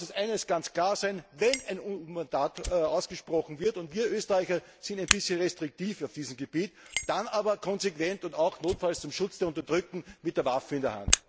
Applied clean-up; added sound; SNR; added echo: none; Fire; 8 dB; none.